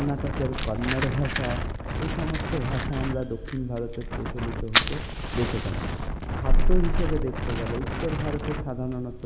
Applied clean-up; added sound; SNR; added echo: none; Fire + Wind; -5 dB; none.